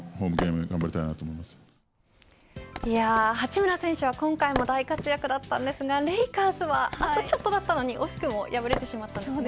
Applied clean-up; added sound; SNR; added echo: none; Wood; 12 dB; none.